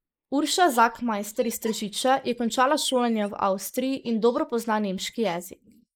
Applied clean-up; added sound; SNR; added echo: neural mask model Resemble Enhance denoiser.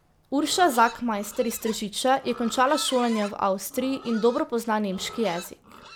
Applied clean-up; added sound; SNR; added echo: none; Livestock, farm animals, working animals; 18 dB; none.